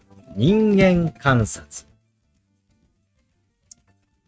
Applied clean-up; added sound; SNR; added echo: neural mask model RNNoise.